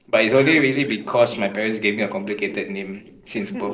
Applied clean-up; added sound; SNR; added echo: neural separator model SepFormer DNS4.